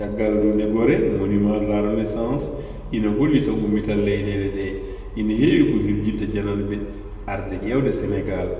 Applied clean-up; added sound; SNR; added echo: none; none; none; reverberation time 1.7 s.